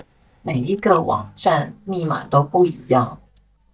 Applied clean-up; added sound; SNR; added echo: neural mask model DeepFilterNet 3.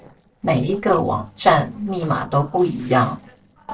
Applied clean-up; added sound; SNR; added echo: neural separator model SepFormer DNS4.